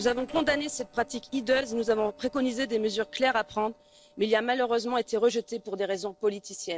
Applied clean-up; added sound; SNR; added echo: neural separator model SepFormer DNS4.